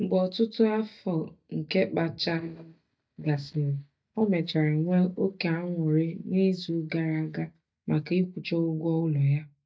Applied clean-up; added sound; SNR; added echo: neural mask model DeepFilterNet 3.